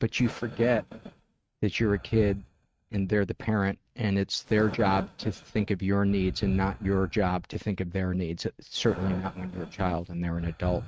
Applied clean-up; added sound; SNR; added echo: neural mask model RNNoise.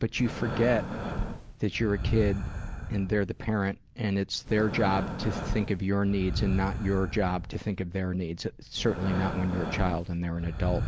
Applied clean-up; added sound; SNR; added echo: none; Breathing; 5 dB; none.